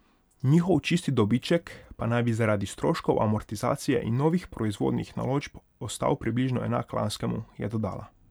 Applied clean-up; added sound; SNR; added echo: none; none; none; none.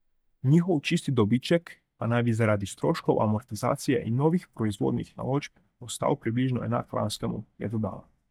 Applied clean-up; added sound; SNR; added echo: neural mask model DeepFilterNet 3.